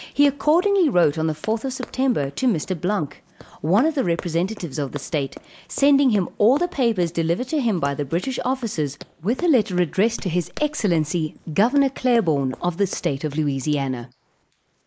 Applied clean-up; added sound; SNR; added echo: neural mask model Resemble Enhance denoiser.